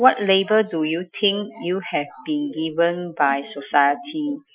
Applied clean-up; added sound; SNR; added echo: classical method Wiener filter.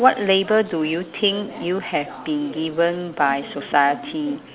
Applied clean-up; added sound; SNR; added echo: none; Subway, metro, underground; 18 dB; none.